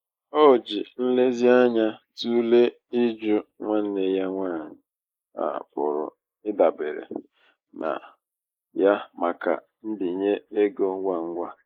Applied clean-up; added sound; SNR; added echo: neural mask model Resemble Enhance denoiser.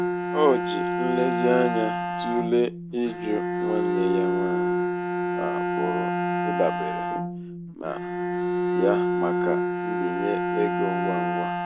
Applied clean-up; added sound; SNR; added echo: none; Bowed string instrument; -2 dB; none.